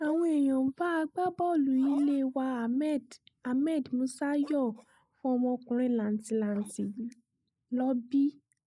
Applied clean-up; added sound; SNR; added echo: neural mask model Resemble Enhance denoiser.